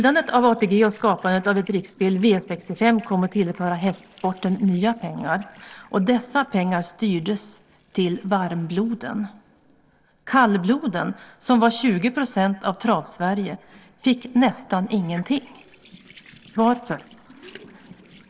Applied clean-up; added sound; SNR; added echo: neural separator model SepFormer DNS4.